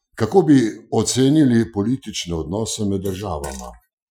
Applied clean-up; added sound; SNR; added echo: classical method Wiener filter.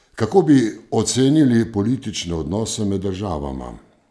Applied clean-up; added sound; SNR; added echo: none; none; none; none.